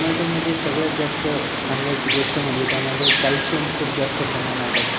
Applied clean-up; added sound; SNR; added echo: none; Water; -5 dB; none.